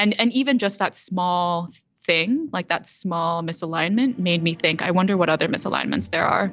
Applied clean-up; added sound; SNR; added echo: none; none; none; none.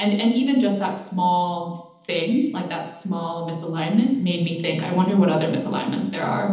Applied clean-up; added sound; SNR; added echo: none; none; none; reverberation time 1.3 s.